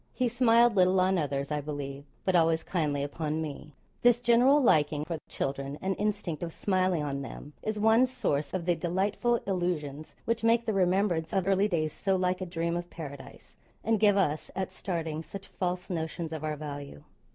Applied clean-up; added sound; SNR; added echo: none; none; none; none.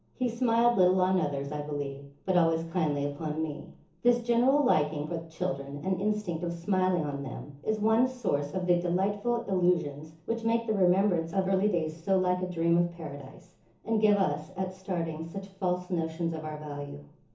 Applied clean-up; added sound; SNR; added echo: none; none; none; reverberation time 0.7 s.